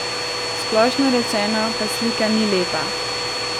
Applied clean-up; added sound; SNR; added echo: none; Domestic sounds, home sounds; 2 dB; none.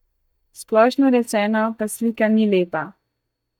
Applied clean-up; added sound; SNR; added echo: neural mask model DeepFilterNet 3.